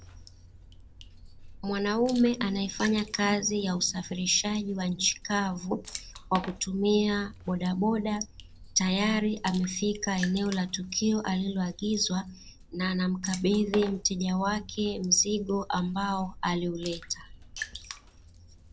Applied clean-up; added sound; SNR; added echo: none; Water / Splash, splatter; 16 dB; none.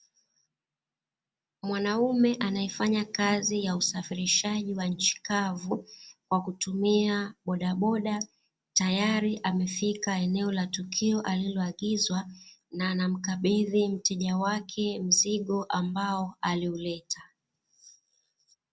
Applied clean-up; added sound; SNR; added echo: none; none; none; none.